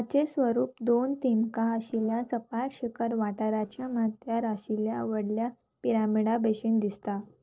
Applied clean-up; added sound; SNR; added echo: neural separator model SepFormer DNS4.